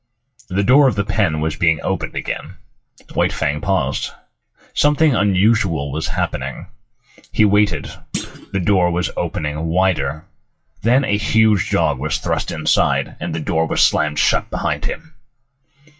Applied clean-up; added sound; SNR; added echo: classical method WPE with log-MMSE.